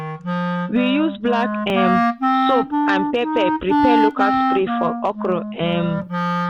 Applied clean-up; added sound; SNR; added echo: none; Wind instrument, woodwind instrument; -2 dB; none.